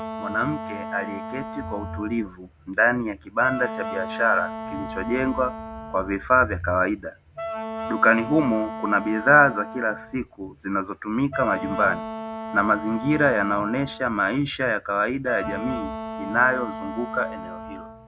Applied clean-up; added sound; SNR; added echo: none; Wind instrument, woodwind instrument; 10 dB; none.